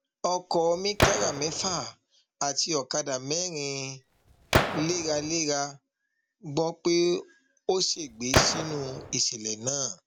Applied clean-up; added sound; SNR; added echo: none; Gunshot, gunfire; 0 dB; none.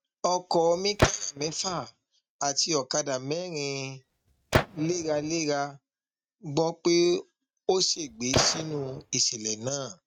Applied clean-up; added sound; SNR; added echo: neural mask model RNNoise.